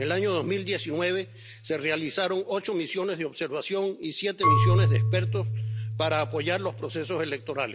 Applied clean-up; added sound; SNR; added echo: none; Marimba, xylophone / Wood; 0 dB; none.